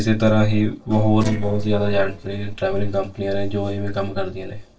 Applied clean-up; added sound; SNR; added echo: neural separator model SepFormer DNS4.